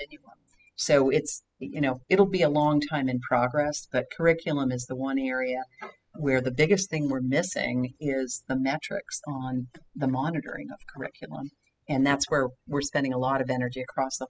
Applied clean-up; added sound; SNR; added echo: classical method spectral subtraction.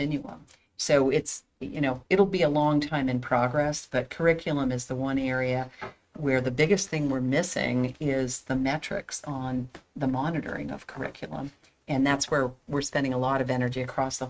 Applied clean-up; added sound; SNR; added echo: neural mask model RNNoise.